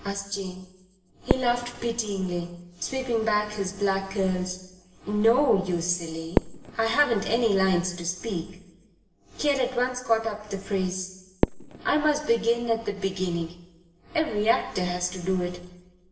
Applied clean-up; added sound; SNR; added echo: none; Fireworks; 10 dB; reverberation time 1.0 s.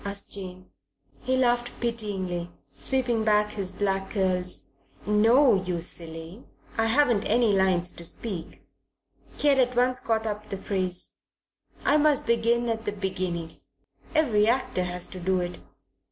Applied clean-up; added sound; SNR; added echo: none; none; none; none.